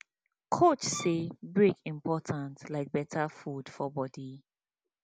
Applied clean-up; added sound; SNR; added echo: none; Bowed string instrument; 15 dB; none.